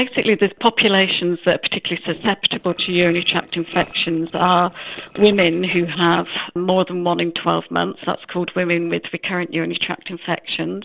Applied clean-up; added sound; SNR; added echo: neural separator model SepFormer DNS4.